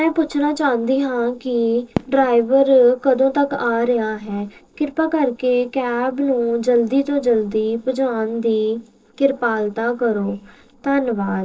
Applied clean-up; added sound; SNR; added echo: neural separator model SepFormer DNS4.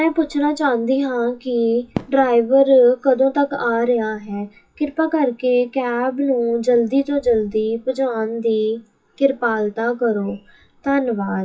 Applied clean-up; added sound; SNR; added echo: classical method WPE with log-MMSE.